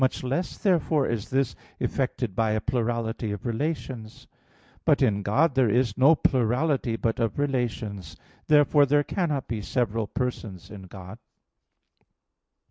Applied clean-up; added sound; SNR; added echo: none; none; none; none.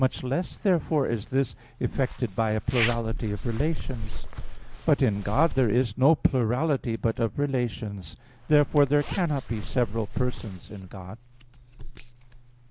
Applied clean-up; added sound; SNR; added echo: none; Zipper (clothing); 7 dB; none.